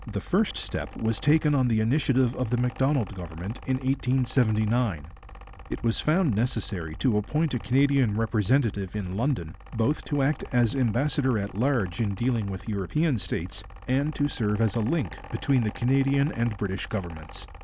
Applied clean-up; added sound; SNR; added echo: none; Mechanical fan; 16 dB; none.